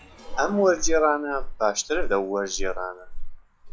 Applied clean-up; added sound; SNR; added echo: classical method log-MMSE.